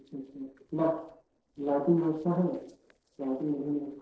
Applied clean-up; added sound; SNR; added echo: neural separator model SepFormer DNS4.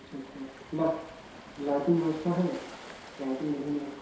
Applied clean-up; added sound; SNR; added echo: none; Waves, surf; 15 dB; reverberation time 0.7 s.